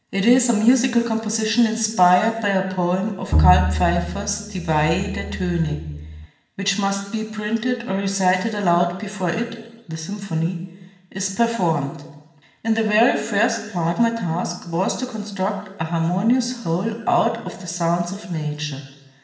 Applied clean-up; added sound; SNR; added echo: none; Bowed string instrument; 2 dB; reverberation time 1.0 s.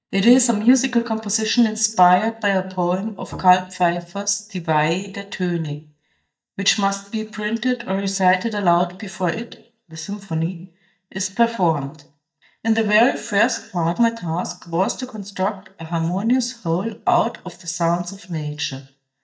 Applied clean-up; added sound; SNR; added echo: neural mask model DeepFilterNet 3.